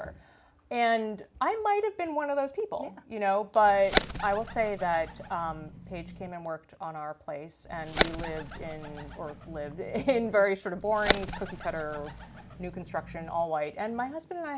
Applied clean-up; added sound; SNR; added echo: none; Bird; 5 dB; none.